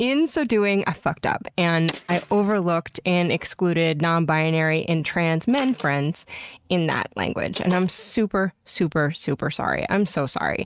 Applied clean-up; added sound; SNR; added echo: neural mask model RNNoise.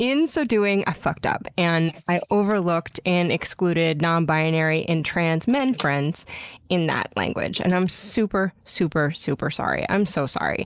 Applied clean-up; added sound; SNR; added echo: neural mask model Resemble Enhance denoiser.